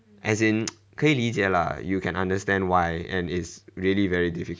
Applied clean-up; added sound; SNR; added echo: none; none; none; none.